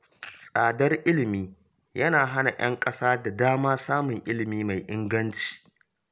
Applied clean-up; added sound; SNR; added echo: none; none; none; none.